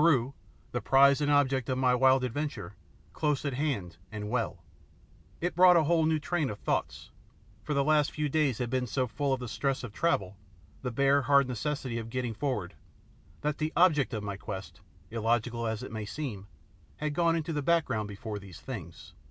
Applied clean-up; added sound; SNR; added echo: none; none; none; none.